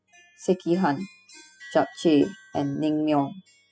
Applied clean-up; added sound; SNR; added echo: classical method spectral subtraction.